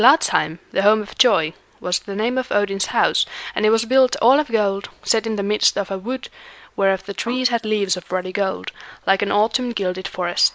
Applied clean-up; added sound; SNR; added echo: neural mask model Resemble Enhance denoiser.